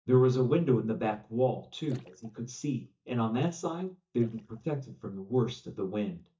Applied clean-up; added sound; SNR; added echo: neural mask model DeepFilterNet 3.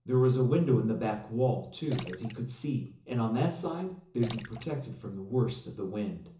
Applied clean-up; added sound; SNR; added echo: none; Splash, splatter; 18 dB; reverberation time 0.7 s.